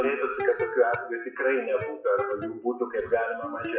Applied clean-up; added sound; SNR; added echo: classical method WPE with log-MMSE.